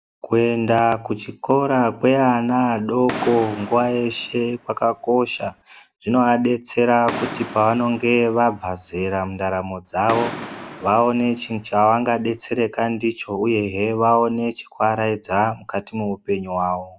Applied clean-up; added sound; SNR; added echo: none; Fireworks; 14 dB; none.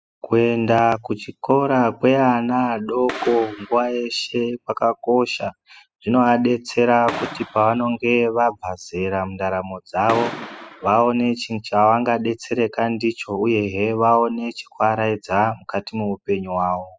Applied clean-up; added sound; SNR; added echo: classical method spectral subtraction.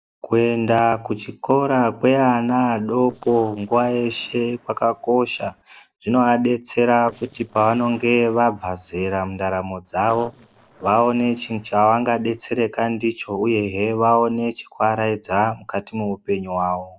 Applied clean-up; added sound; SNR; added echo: neural separator model SepFormer DNS4.